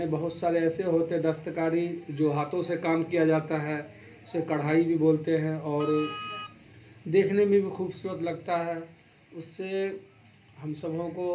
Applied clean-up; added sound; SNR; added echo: none; Wind instrument, woodwind instrument; 12 dB; reverberation time 0.3 s.